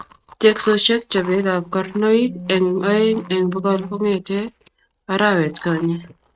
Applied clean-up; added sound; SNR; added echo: neural mask model RNNoise.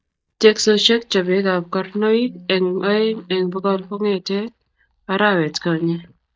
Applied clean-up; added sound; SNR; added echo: neural mask model DeepFilterNet 3.